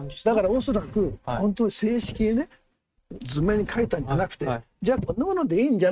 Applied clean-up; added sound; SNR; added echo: neural mask model RNNoise.